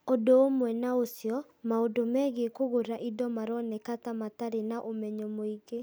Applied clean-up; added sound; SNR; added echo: none; none; none; none.